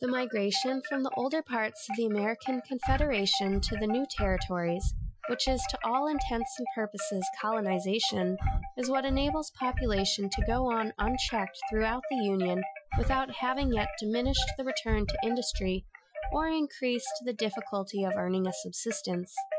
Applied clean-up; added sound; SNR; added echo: classical method Wiener filter.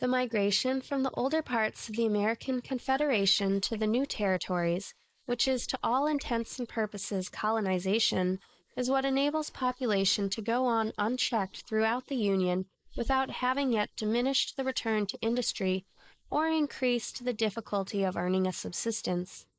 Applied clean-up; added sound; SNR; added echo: neural mask model Resemble Enhance denoiser.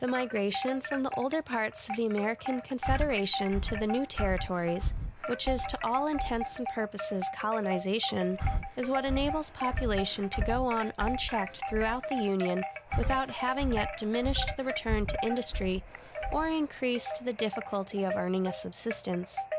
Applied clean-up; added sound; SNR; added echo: none; Breathing + Wind chime; 4 dB; none.